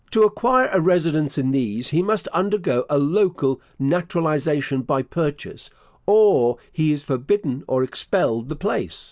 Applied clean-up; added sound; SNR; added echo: none; none; none; none.